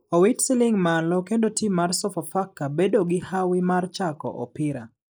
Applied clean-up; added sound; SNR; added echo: neural mask model Resemble Enhance denoiser.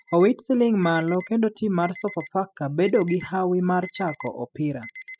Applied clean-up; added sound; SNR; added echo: classical method spectral subtraction.